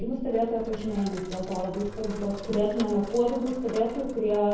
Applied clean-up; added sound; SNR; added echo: none; Sink (filling or washing); 13 dB; reverberation time 0.9 s.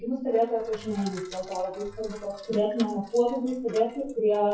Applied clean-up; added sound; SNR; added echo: classical method WPE with log-MMSE.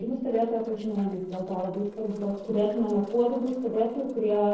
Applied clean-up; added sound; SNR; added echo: neural separator model SepFormer DNS4.